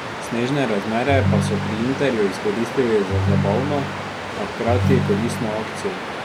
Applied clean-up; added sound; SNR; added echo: none; Waves, surf + Ringtone; 1 dB; none.